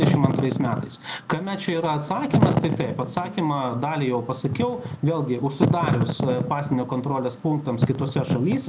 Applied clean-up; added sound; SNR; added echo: none; Wind / Fire; 2 dB; none.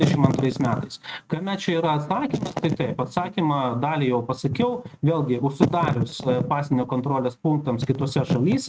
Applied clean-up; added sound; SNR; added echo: neural mask model RNNoise.